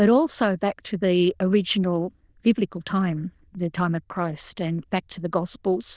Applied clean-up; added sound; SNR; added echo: neural diffusion model UNIVERSE++.